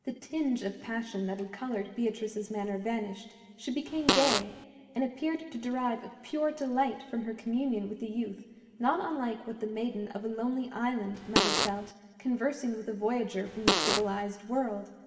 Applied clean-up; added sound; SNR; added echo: none; Fart; -3 dB; reverberation time 1.8 s.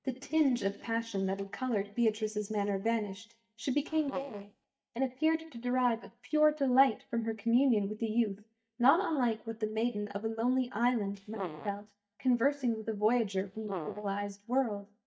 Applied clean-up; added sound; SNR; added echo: neural mask model DeepFilterNet 3.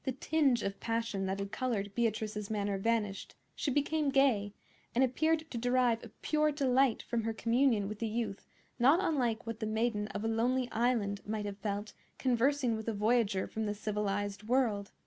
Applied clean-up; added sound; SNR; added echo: none; none; none; none.